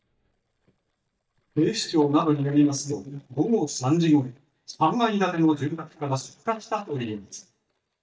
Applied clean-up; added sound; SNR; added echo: neural mask model DeepFilterNet 3.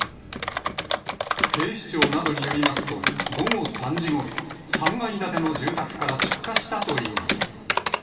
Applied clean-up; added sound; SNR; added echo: none; Computer keyboard; -1 dB; reverberation time 2.6 s.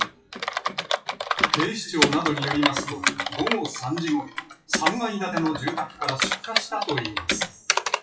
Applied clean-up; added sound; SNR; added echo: classical method WPE with log-MMSE.